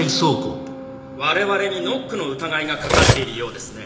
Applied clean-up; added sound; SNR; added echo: none; Cutlery, silverware; -3 dB; reverberation time 0.8 s.